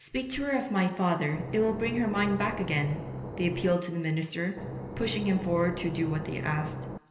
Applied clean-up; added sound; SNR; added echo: none; Engine / Boat, Water vehicle; 8 dB; reverberation time 1.4 s.